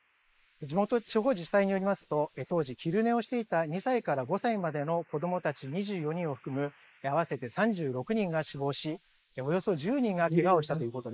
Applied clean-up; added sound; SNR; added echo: neural mask model Resemble Enhance denoiser.